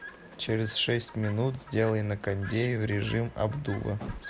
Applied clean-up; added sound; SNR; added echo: none; Chirp, tweet; 16 dB; none.